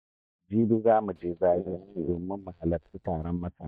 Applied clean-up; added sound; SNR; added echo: neural mask model DeepFilterNet 3.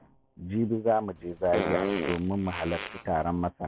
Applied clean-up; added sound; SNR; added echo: none; Fart; 4 dB; none.